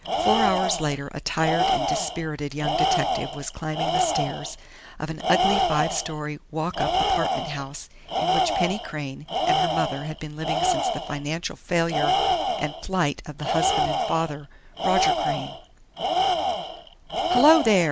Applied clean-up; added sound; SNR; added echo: none; Tools; -1 dB; none.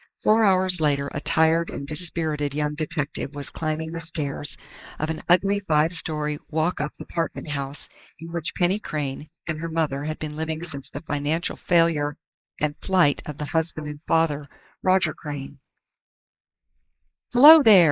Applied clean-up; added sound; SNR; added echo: neural mask model Resemble Enhance denoiser.